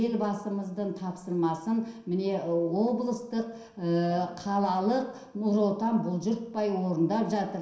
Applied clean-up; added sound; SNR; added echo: none; none; none; reverberation time 0.7 s.